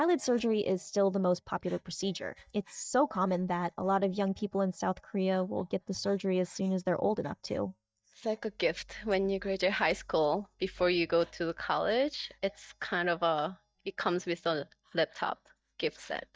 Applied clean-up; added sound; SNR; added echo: neural mask model DeepFilterNet 3.